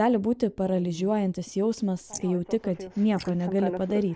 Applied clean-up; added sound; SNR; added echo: neural mask model Resemble Enhance denoiser.